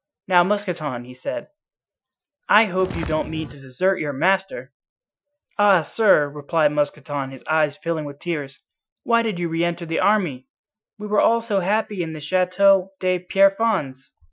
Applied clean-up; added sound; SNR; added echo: classical method Wiener filter.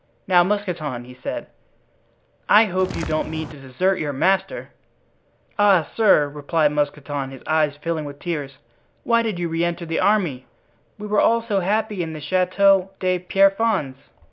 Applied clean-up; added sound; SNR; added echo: none; Walk, footsteps; 9 dB; none.